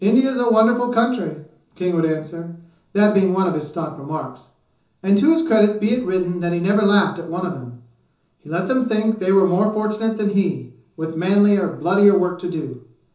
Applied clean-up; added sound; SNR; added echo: none; none; none; reverberation time 0.6 s.